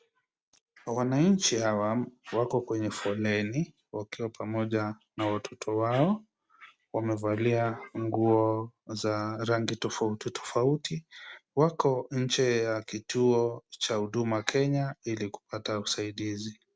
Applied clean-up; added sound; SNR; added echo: none; none; none; none.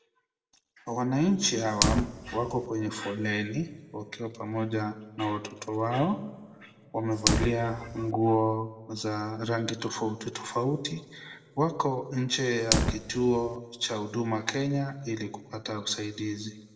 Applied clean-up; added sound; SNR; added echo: none; Fire; 7 dB; reverberation time 1.2 s.